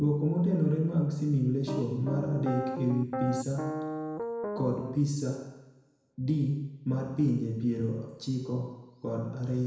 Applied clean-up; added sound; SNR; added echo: none; Piano; 5 dB; reverberation time 1.0 s.